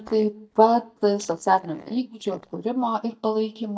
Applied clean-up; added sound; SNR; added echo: neural mask model DeepFilterNet 3.